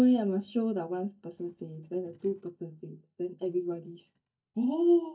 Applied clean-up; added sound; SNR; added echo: neural mask model DeepFilterNet 3.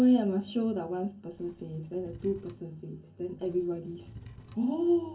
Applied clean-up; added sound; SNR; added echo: none; Wood / Tools; 20 dB; reverberation time 0.3 s.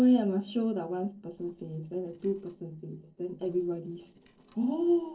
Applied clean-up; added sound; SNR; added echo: neural separator model SepFormer DNS4.